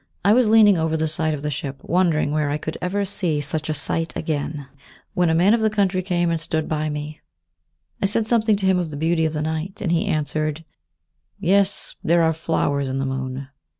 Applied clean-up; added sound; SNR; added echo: none; none; none; none.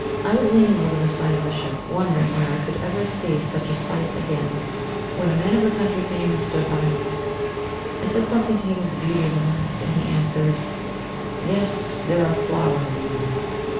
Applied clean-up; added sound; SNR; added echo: none; Engine / Mechanisms; 4 dB; reverberation time 0.8 s.